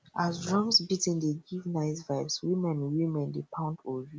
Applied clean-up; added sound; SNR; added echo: none; none; none; none.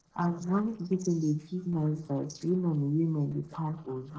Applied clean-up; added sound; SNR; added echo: neural separator model SepFormer DNS4.